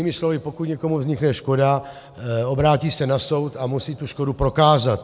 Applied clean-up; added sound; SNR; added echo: none; none; none; none.